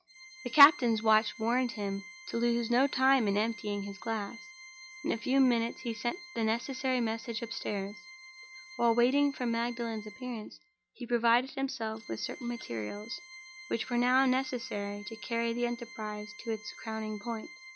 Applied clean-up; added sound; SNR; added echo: none; Organ; 18 dB; none.